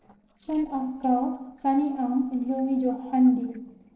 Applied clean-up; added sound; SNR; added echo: neural separator model SepFormer DNS4.